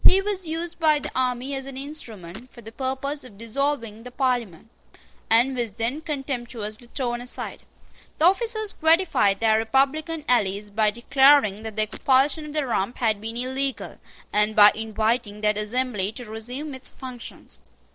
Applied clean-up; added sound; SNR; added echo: neural separator model SepFormer DNS4.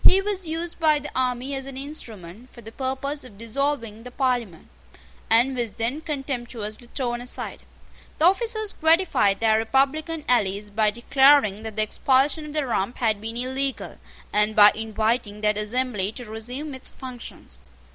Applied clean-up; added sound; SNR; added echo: none; none; none; none.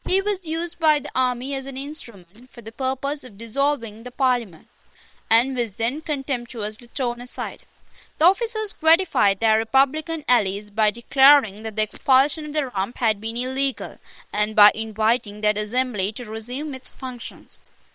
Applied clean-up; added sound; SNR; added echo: neural separator model SepFormer WHAM!.